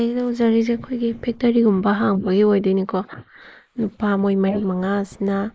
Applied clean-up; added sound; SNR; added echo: neural mask model Resemble Enhance denoiser.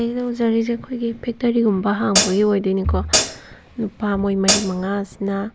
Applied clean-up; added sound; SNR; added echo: none; Hi-hat; -1 dB; none.